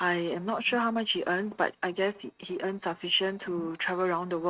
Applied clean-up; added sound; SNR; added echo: neural mask model RNNoise.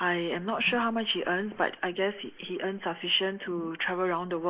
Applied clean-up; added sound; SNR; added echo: neural mask model Resemble Enhance denoiser.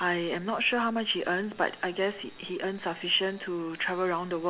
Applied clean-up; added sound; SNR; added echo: none; none; none; none.